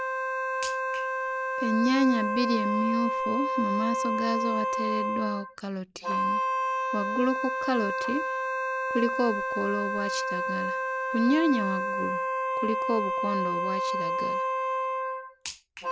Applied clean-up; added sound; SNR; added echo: none; Wind instrument, woodwind instrument; -1 dB; none.